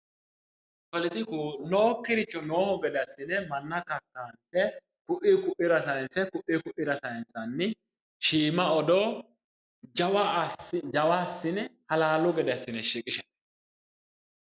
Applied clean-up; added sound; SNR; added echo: none; none; none; none.